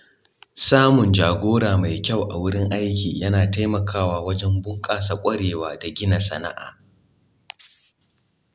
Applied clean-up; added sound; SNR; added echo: none; none; none; none.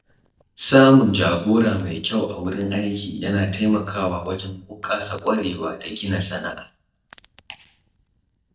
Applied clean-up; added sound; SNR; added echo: neural mask model DeepFilterNet 3.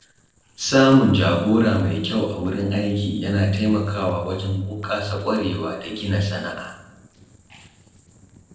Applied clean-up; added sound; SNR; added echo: neural separator model SepFormer DNS4.